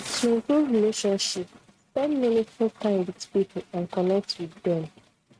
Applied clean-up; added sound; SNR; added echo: neural mask model RNNoise.